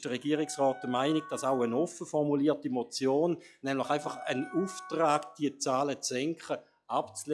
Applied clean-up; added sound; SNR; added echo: classical method log-MMSE.